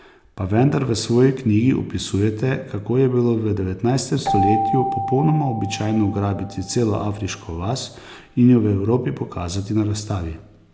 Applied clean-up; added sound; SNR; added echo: none; Keyboard (musical); 10 dB; none.